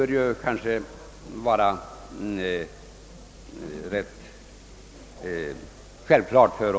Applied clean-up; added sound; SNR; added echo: none; none; none; none.